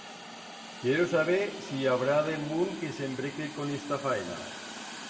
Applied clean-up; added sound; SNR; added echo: none; Hiss; 12 dB; reverberation time 0.9 s.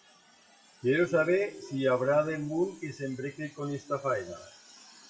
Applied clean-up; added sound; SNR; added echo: classical method WPE with log-MMSE.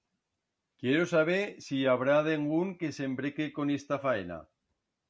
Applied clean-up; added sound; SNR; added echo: none; none; none; none.